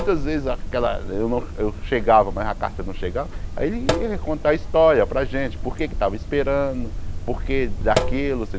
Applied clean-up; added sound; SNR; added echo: none; Sink (filling or washing); 3 dB; none.